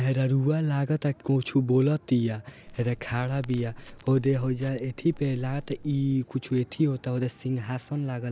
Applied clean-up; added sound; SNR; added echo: none; Crackle; 18 dB; none.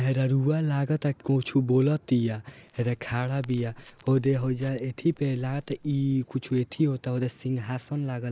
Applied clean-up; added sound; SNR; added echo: neural mask model Resemble Enhance denoiser.